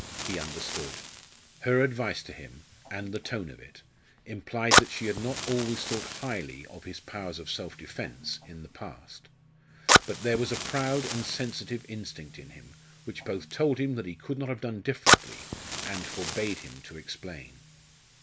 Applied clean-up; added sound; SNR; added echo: none; Fire; -2 dB; none.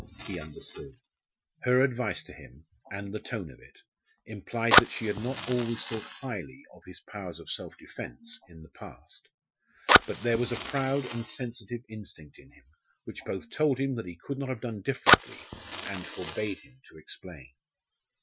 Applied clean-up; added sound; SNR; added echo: classical method Wiener filter.